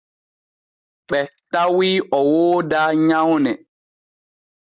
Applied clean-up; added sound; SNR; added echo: neural mask model Resemble Enhance denoiser.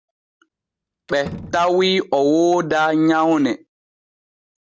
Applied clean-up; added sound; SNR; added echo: none; Slam; 18 dB; none.